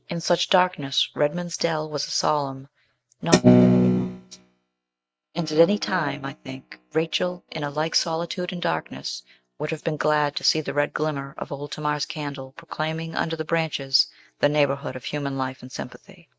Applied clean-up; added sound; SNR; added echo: neural mask model RNNoise.